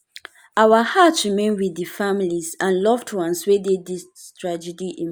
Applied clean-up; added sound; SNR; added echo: none; none; none; none.